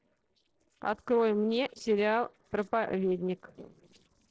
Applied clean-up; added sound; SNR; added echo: neural separator model SepFormer DNS4.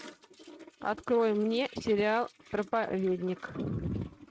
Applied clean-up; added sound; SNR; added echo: neural mask model RNNoise.